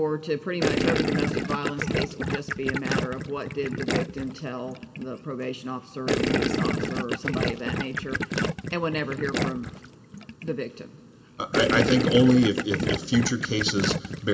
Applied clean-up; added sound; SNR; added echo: none; Gurgling; 1 dB; reverberation time 1.5 s.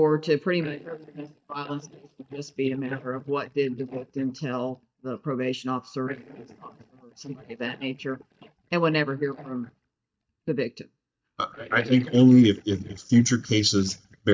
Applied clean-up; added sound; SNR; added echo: neural mask model DeepFilterNet 3.